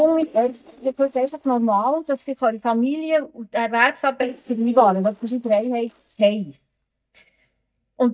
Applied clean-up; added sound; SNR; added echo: neural mask model DeepFilterNet 3.